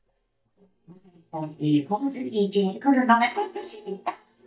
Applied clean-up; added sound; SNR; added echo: neural mask model DeepFilterNet 3.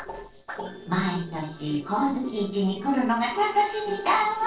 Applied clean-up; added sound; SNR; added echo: neural separator model SepFormer DNS4.